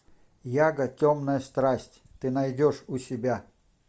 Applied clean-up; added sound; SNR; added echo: none; none; none; none.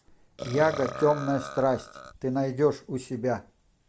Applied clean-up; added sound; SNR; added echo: none; Burping, eructation; 12 dB; none.